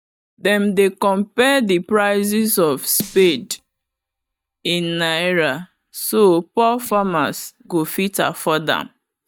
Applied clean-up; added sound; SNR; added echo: neural mask model DeepFilterNet 3.